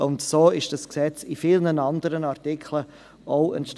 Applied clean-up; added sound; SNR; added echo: none; none; none; none.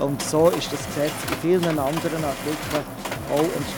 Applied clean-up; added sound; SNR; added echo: none; Drum kit + Mechanisms; 7 dB; none.